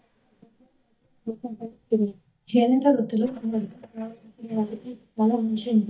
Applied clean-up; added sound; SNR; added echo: neural mask model DeepFilterNet 3.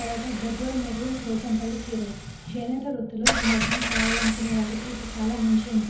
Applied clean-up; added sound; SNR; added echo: none; Engine / Car; 3 dB; reverberation time 0.7 s.